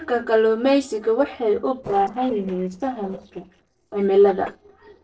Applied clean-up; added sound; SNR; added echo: neural separator model SepFormer DNS4.